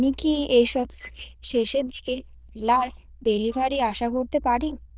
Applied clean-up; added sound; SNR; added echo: neural diffusion model UNIVERSE++.